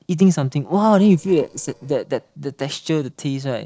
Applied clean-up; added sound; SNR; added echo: neural separator model SepFormer DNS4.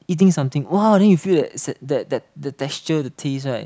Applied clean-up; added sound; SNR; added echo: none; none; none; none.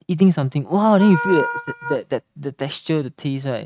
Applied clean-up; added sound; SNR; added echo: neural mask model RNNoise.